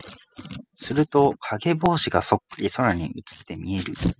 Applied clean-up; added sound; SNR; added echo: classical method spectral subtraction.